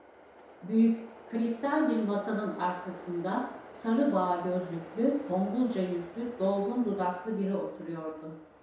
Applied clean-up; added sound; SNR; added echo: none; Train; 19 dB; reverberation time 0.7 s.